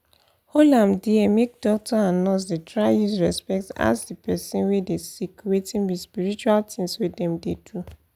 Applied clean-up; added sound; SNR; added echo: none; none; none; none.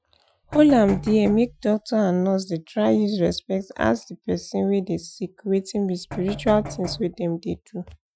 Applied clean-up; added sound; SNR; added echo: classical method Wiener filter.